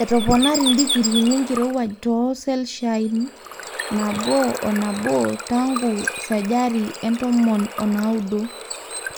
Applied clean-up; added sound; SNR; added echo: none; Water / Bird; 9 dB; none.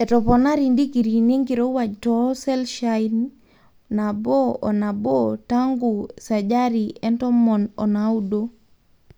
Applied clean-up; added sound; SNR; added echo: none; none; none; none.